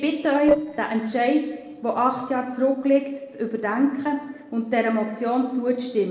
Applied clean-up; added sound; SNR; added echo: neural separator model SepFormer DNS4.